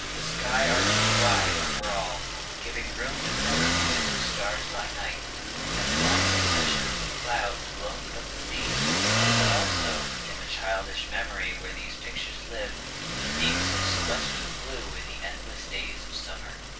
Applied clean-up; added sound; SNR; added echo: none; Motor vehicle (road); -4 dB; reverberation time 0.3 s.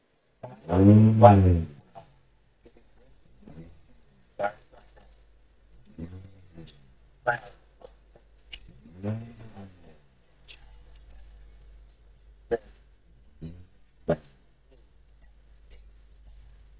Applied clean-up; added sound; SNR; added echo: neural mask model DeepFilterNet 3.